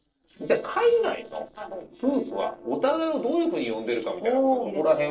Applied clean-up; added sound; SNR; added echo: neural separator model SepFormer DNS4.